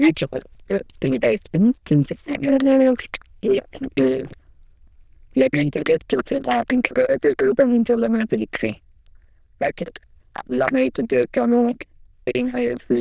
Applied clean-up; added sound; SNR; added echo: neural diffusion model UNIVERSE++.